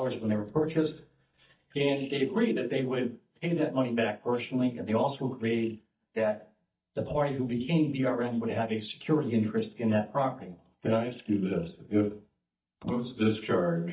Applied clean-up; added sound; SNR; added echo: neural mask model DeepFilterNet 3.